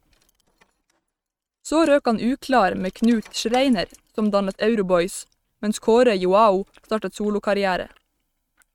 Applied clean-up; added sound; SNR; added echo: neural mask model RNNoise.